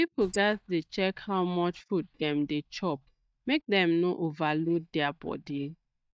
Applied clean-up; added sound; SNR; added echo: neural mask model DeepFilterNet 3.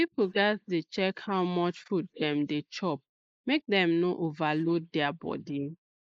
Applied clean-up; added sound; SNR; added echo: neural mask model Resemble Enhance denoiser.